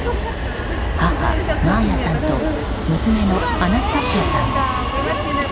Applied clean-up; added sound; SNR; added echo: none; Subway, metro, underground; 0 dB; none.